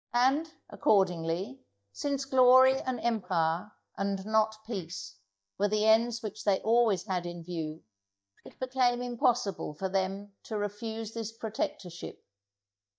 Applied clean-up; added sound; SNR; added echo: neural mask model DeepFilterNet 3.